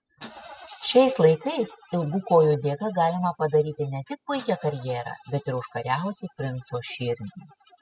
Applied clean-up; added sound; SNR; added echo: classical method spectral subtraction.